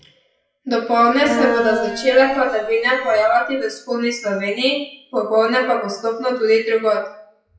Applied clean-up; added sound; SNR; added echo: classical method WPE with log-MMSE.